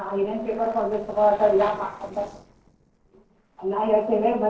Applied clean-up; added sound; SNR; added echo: neural separator model SepFormer DNS4.